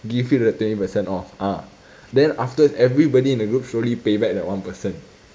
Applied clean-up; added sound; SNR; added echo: none; none; none; none.